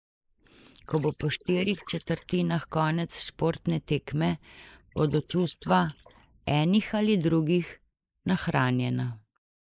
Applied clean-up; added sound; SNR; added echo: neural mask model Resemble Enhance denoiser.